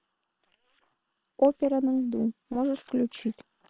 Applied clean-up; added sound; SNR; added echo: neural separator model SepFormer WHAM!.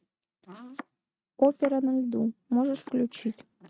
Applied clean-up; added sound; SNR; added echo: neural mask model RNNoise.